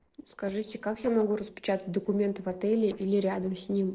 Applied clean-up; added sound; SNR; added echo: neural separator model SepFormer DNS4.